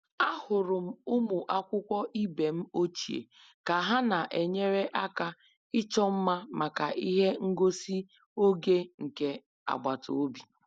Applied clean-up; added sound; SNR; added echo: none; none; none; none.